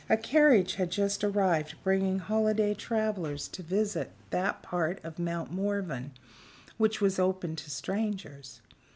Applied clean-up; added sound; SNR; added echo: none; none; none; none.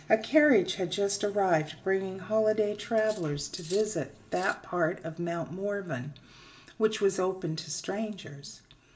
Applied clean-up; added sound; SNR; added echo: none; Cutlery, silverware; 20 dB; reverberation time 0.4 s.